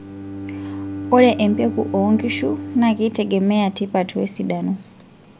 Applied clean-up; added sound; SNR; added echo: none; Bowed string instrument; 11 dB; none.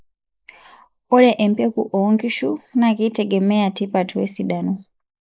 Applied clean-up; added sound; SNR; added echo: neural mask model Resemble Enhance denoiser.